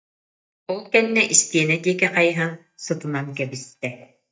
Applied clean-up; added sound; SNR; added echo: neural mask model DeepFilterNet 3.